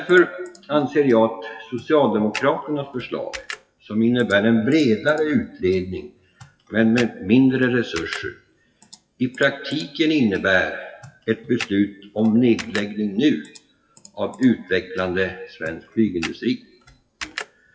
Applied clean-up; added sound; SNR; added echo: classical method WPE with log-MMSE.